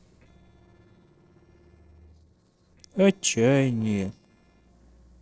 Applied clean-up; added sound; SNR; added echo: neural separator model SepFormer DNS4.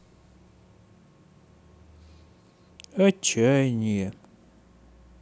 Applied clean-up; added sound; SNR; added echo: none; none; none; none.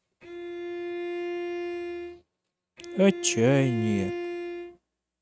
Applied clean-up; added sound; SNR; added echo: neural mask model RNNoise.